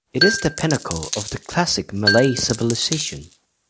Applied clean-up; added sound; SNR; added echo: none; Coin (dropping) + Marimba, xylophone; 4 dB; none.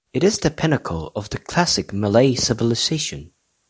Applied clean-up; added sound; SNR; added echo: none; none; none; none.